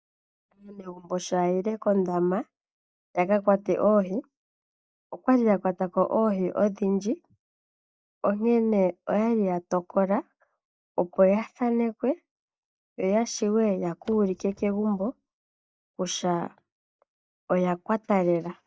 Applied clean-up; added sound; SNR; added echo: neural mask model DeepFilterNet 3.